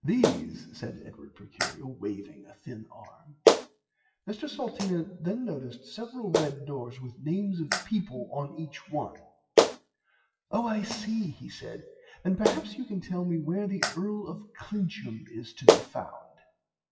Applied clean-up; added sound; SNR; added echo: classical method WPE with log-MMSE.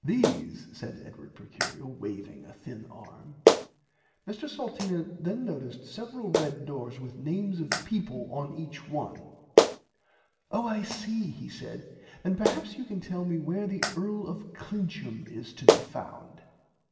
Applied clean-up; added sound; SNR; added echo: none; Clapping; -2 dB; reverberation time 1.1 s.